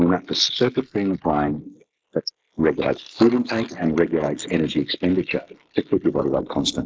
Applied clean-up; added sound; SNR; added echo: neural mask model Resemble Enhance denoiser.